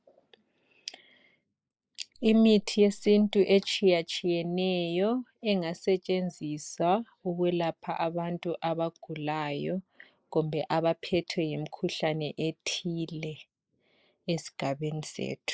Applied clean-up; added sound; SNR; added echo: neural mask model Resemble Enhance denoiser.